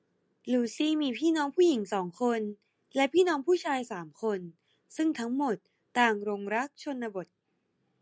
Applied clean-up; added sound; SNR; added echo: none; none; none; none.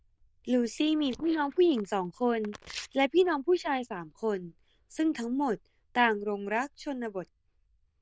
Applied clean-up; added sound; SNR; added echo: neural diffusion model UNIVERSE++.